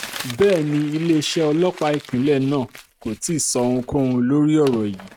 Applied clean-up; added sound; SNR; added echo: neural mask model RNNoise.